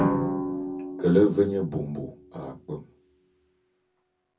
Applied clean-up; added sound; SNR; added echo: none; Drum; 4 dB; reverberation time 0.3 s.